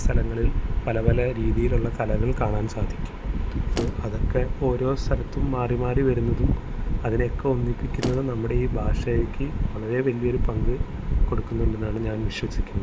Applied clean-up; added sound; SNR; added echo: none; Motor vehicle (road); 13 dB; none.